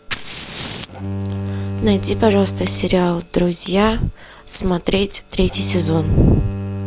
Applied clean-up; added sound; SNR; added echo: none; Fire + Bowed string instrument; 7 dB; none.